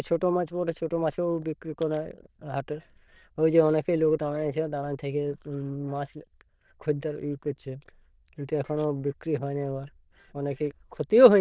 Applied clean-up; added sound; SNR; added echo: neural diffusion model UNIVERSE++.